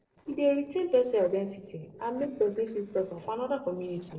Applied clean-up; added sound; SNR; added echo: neural separator model SepFormer DNS4.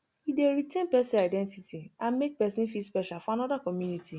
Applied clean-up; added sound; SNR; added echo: none; none; none; none.